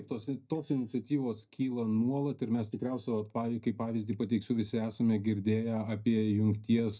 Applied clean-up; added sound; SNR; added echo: neural mask model DeepFilterNet 3.